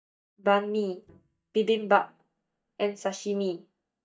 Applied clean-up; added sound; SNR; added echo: neural mask model DeepFilterNet 3.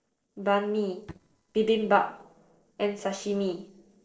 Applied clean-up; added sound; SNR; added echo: neural separator model SepFormer DNS4.